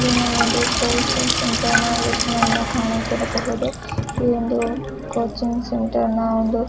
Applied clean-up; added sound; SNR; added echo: none; Sink (filling or washing); 2 dB; none.